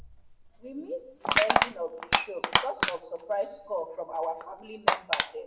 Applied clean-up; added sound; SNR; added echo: none; Crushing; -4 dB; reverberation time 0.6 s.